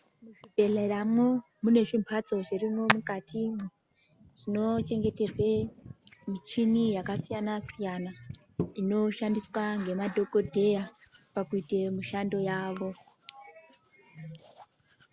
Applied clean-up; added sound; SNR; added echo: none; Hands; 12 dB; none.